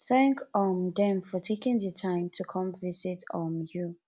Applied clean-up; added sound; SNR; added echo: none; none; none; none.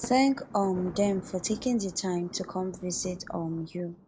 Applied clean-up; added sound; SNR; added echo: none; Thunder; 15 dB; none.